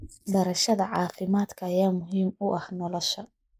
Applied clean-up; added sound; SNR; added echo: neural mask model Resemble Enhance denoiser.